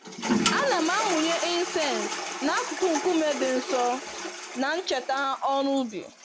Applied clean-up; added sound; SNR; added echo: none; Toilet flush; 4 dB; none.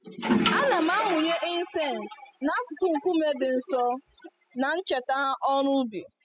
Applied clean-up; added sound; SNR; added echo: classical method spectral subtraction.